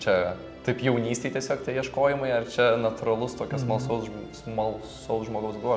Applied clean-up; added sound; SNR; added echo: none; Musical instrument; 18 dB; none.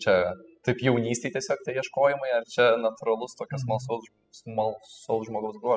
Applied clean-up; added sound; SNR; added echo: classical method spectral subtraction.